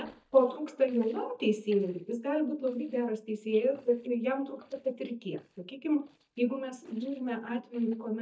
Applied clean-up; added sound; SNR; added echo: neural mask model DeepFilterNet 3.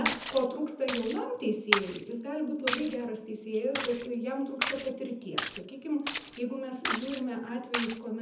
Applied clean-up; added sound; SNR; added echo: none; Splash, splatter; 1 dB; reverberation time 0.7 s.